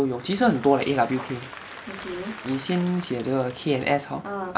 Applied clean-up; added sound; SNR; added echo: none; Applause / Crowd; 17 dB; none.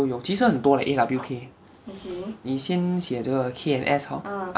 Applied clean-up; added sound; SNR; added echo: none; none; none; none.